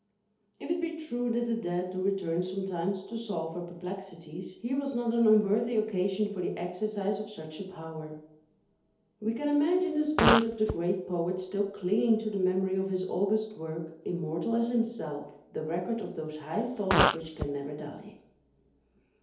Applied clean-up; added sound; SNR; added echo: none; Fart; 0 dB; reverberation time 2.2 s.